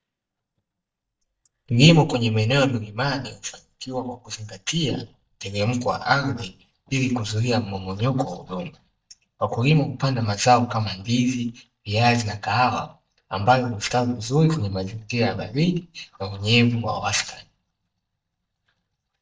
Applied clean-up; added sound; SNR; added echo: neural mask model DeepFilterNet 3.